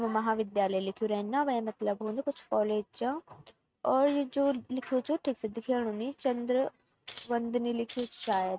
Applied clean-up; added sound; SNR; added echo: neural mask model RNNoise.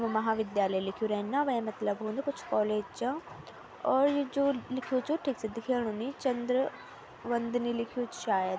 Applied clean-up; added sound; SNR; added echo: none; none; none; none.